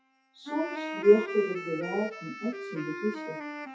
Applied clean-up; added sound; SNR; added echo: classical method WPE with log-MMSE.